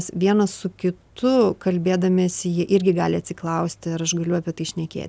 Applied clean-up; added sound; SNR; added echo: none; none; none; none.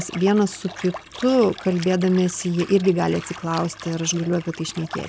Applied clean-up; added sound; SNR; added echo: none; Liquid; 17 dB; none.